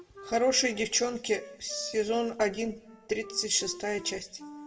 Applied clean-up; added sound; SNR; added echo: none; Wind instrument, woodwind instrument; 18 dB; reverberation time 0.7 s.